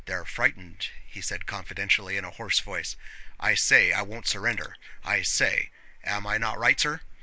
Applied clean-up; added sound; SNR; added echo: neural mask model Resemble Enhance denoiser.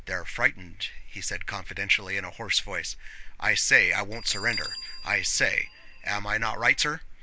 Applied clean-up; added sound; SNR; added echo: none; Bell; 18 dB; none.